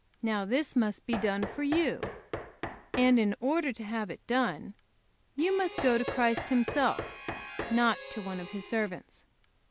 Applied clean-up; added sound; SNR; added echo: none; Harmonica + Knock; 11 dB; none.